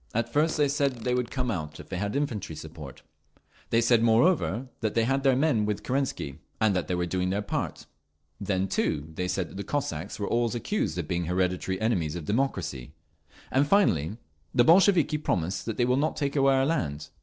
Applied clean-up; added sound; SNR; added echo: neural separator model SepFormer DNS4.